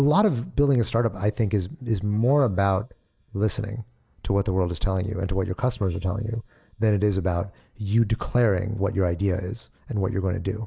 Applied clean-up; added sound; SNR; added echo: neural mask model Resemble Enhance denoiser.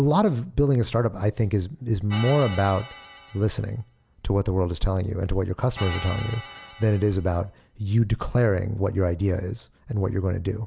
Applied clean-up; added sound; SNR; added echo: none; Organ; 16 dB; none.